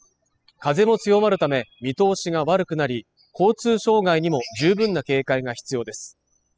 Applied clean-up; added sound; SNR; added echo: classical method spectral subtraction.